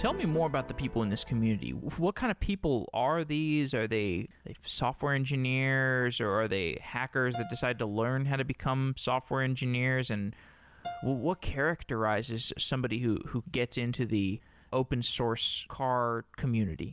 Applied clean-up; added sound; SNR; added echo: none; Piano; 19 dB; none.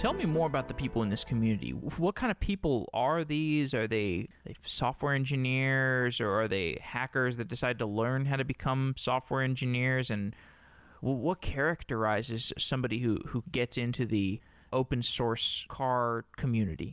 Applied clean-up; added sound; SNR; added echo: none; none; none; none.